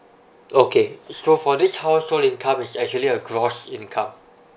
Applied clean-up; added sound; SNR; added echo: none; none; none; none.